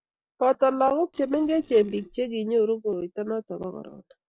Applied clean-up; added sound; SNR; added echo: neural separator model SepFormer DNS4.